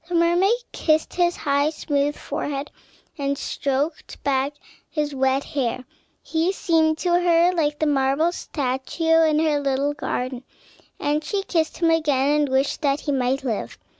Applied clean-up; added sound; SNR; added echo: none; none; none; none.